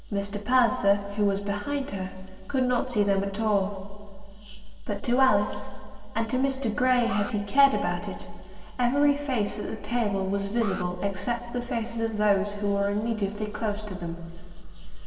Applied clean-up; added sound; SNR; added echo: none; Alarm; 18 dB; reverberation time 2.2 s.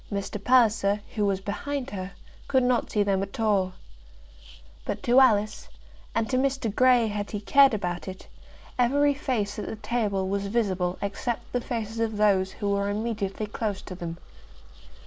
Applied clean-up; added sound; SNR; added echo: none; none; none; none.